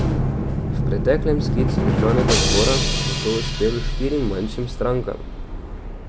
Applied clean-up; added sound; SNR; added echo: none; Subway, metro, underground + Drum; -3 dB; none.